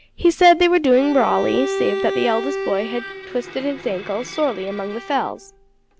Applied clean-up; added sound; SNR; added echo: none; Bowed string instrument; 9 dB; none.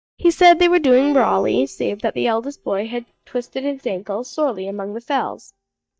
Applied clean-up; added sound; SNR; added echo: neural mask model DeepFilterNet 3.